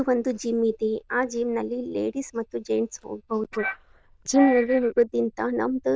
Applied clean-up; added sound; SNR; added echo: neural diffusion model UNIVERSE++.